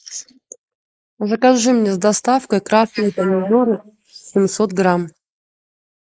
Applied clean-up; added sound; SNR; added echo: neural mask model Resemble Enhance denoiser.